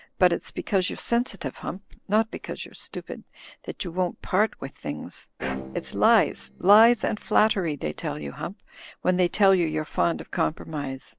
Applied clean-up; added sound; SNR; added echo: neural separator model SepFormer DNS4.